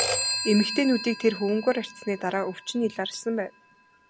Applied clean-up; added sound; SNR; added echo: none; Telephone; 7 dB; none.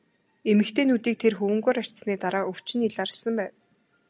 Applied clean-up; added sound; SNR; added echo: none; none; none; none.